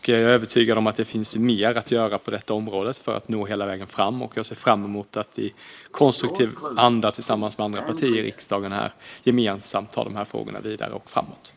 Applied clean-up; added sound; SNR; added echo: neural mask model Resemble Enhance denoiser.